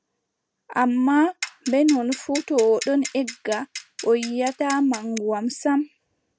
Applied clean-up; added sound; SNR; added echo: none; Clock; 13 dB; none.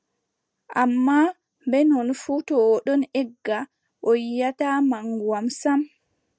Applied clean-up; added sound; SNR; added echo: none; none; none; none.